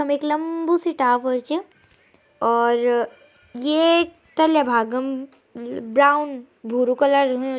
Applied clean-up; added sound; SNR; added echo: none; none; none; none.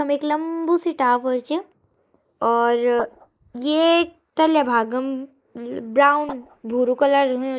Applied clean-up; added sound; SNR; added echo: neural mask model Resemble Enhance denoiser.